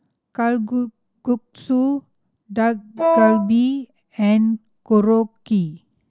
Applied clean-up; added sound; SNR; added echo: none; Wind instrument, woodwind instrument; -2 dB; none.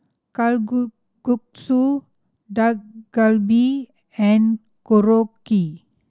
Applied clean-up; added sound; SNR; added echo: none; none; none; none.